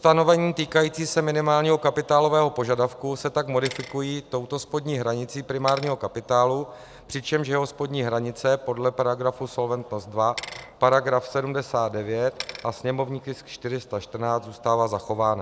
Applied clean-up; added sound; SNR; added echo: none; Bicycle; 19 dB; none.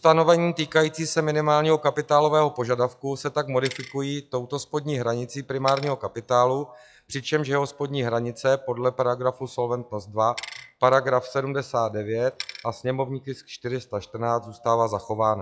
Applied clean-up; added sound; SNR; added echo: classical method log-MMSE.